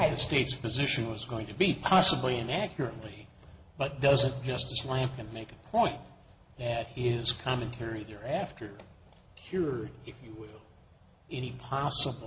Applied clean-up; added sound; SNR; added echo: none; none; none; none.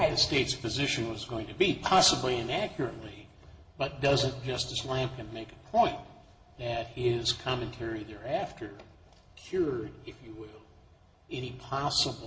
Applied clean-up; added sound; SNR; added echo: none; none; none; reverberation time 1.0 s.